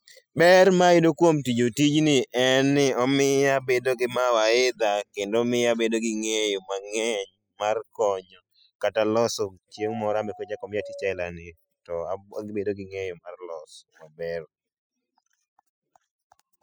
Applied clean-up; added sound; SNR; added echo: classical method spectral subtraction.